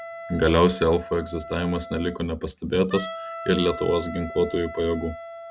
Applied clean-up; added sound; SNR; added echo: none; Wind instrument, woodwind instrument; 13 dB; none.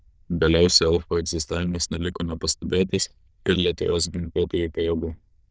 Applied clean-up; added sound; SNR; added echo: neural diffusion model UNIVERSE++.